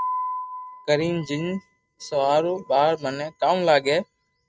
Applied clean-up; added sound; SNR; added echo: neural mask model RNNoise.